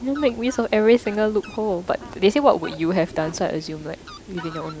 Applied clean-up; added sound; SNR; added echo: none; Fowl; 18 dB; none.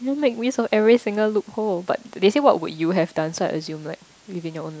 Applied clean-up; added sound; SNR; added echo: none; none; none; none.